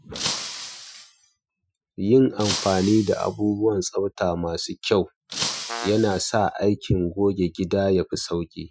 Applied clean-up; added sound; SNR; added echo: classical method Wiener filter.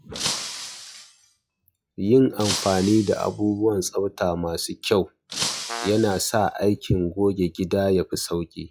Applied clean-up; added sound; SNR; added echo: classical method log-MMSE.